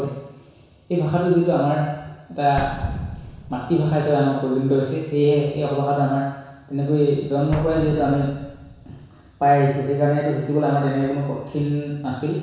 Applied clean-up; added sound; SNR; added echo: none; Explosion; 17 dB; reverberation time 1.1 s.